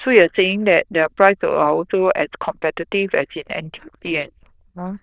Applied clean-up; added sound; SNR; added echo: neural diffusion model UNIVERSE++.